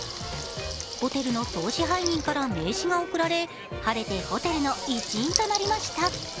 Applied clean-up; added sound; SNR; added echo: none; Crowd + Water tap, faucet / Liquid; 7 dB; none.